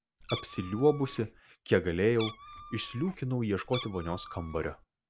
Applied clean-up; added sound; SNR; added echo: none; Meow; 13 dB; none.